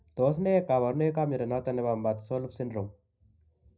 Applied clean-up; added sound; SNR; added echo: none; none; none; reverberation time 0.4 s.